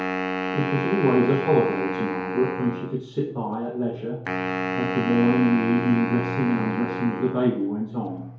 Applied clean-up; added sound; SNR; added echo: none; Wind instrument, woodwind instrument; 5 dB; reverberation time 2.4 s.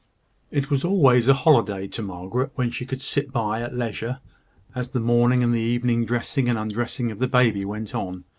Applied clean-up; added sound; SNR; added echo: none; none; none; none.